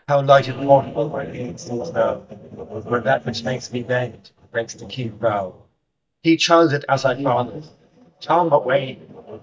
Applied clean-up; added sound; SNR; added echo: neural mask model DeepFilterNet 3.